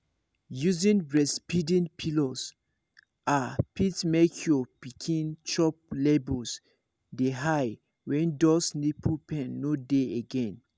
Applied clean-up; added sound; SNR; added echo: none; none; none; none.